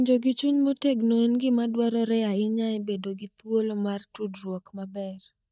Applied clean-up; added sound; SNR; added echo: neural mask model DeepFilterNet 3.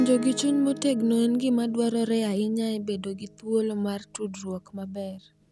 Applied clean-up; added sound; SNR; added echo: none; Acoustic guitar / Strum; 16 dB; none.